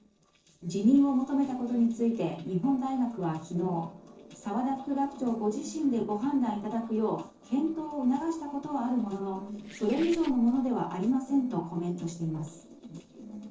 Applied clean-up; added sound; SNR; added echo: neural separator model SepFormer DNS4.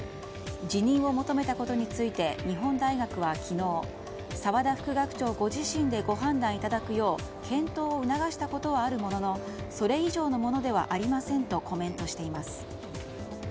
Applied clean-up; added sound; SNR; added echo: none; none; none; none.